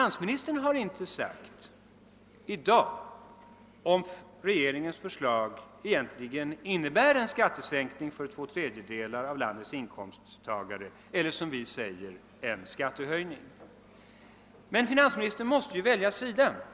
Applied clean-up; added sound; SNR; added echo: none; none; none; none.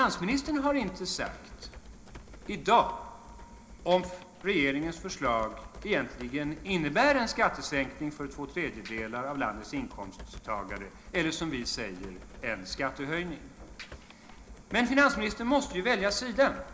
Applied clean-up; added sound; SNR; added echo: none; Computer keyboard; 17 dB; reverberation time 0.4 s.